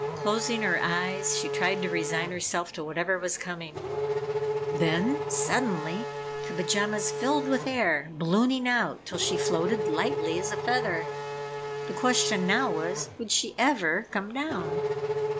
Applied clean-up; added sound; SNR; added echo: none; Race car, auto racing / Accelerating, revving, vroom; 4 dB; none.